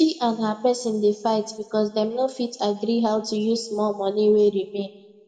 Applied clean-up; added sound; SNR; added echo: none; none; none; reverberation time 0.9 s.